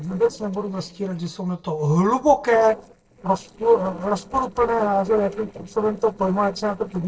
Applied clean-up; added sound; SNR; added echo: neural separator model SepFormer DNS4.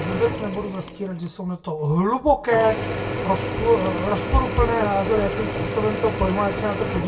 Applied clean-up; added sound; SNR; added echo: none; Drill / Mechanisms; 5 dB; reverberation time 0.1 s.